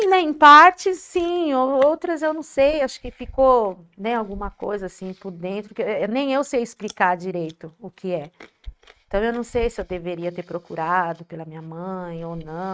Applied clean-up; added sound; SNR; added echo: neural mask model RNNoise.